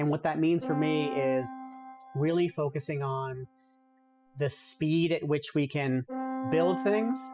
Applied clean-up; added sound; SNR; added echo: classical method spectral subtraction.